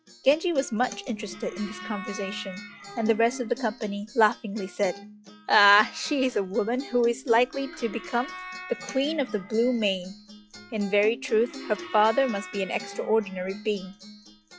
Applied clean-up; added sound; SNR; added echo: classical method log-MMSE.